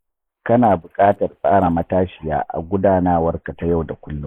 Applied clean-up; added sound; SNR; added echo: neural mask model Resemble Enhance denoiser.